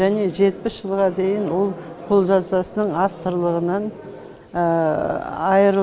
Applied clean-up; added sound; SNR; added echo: none; none; none; none.